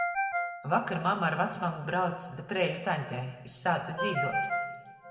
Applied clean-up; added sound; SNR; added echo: none; Ringtone; 4 dB; reverberation time 1.4 s.